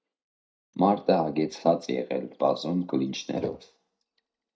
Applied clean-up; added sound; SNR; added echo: neural mask model DeepFilterNet 3.